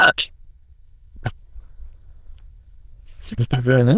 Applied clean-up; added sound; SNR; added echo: neural diffusion model UNIVERSE++.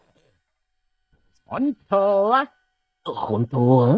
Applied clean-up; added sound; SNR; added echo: neural mask model DeepFilterNet 3.